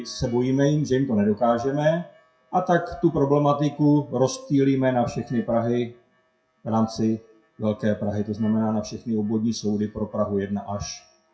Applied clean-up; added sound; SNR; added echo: classical method WPE with log-MMSE.